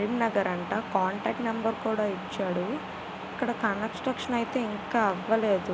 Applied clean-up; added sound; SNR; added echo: none; none; none; none.